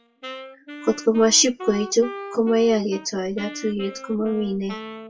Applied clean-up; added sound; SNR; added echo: classical method WPE with log-MMSE.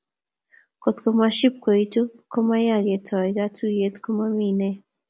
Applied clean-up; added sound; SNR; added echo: none; none; none; none.